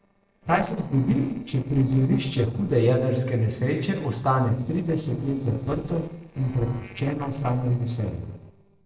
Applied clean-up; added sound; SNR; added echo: neural separator model SepFormer DNS4.